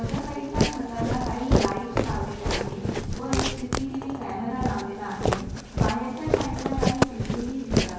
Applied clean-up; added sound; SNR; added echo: none; Walk, footsteps; -4 dB; reverberation time 1.3 s.